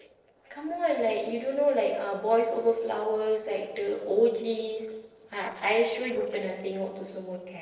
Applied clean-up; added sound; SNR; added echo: neural separator model SepFormer DNS4.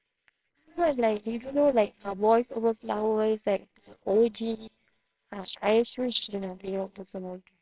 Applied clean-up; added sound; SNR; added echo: neural separator model SepFormer WHAMR!.